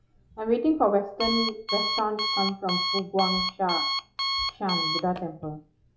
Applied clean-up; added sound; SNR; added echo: classical method log-MMSE.